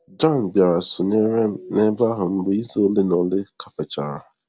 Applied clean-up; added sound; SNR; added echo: none; none; none; none.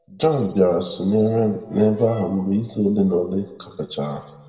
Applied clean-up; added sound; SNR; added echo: none; Brass instrument; 20 dB; reverberation time 1.1 s.